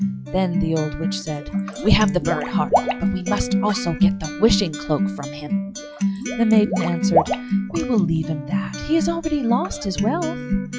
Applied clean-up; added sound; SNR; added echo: classical method log-MMSE.